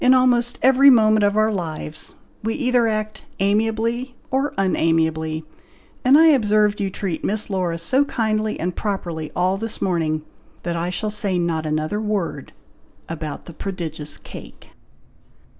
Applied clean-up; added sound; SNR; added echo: none; none; none; none.